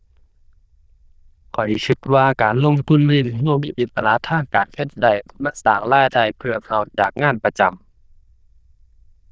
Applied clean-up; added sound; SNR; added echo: neural diffusion model UNIVERSE++.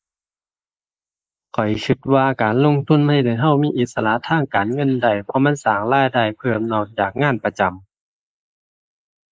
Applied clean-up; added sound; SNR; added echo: neural mask model Resemble Enhance denoiser.